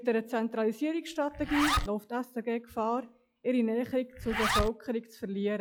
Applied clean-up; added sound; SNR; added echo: classical method log-MMSE.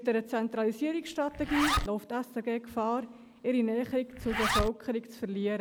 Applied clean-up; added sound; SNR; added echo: none; Zipper (clothing); 5 dB; none.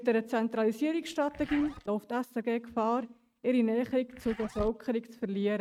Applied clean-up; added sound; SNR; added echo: neural mask model RNNoise.